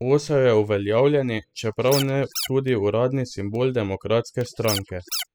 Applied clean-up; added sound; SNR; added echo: classical method spectral subtraction.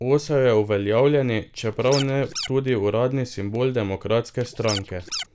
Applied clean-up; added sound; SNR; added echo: none; Scratching (performance technique); 9 dB; none.